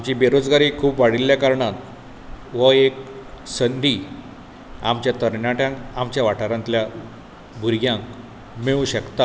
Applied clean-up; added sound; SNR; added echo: none; none; none; none.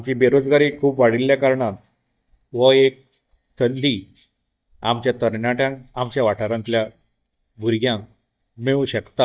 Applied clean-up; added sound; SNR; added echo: neural mask model DeepFilterNet 3.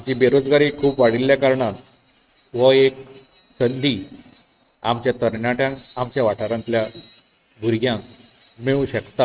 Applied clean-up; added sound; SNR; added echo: neural mask model RNNoise.